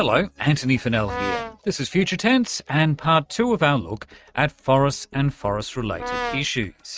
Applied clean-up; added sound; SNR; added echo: neural mask model RNNoise.